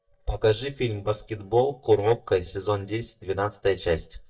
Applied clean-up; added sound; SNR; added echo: neural mask model DeepFilterNet 3.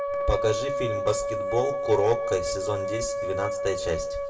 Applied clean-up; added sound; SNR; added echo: none; Wind instrument, woodwind instrument; 1 dB; reverberation time 0.6 s.